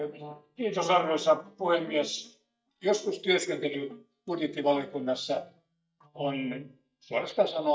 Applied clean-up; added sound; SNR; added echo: neural mask model DeepFilterNet 3.